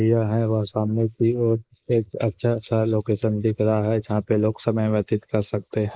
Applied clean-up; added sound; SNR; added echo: neural mask model Resemble Enhance denoiser.